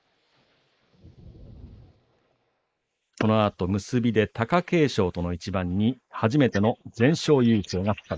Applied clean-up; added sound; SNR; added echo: neural mask model Resemble Enhance denoiser.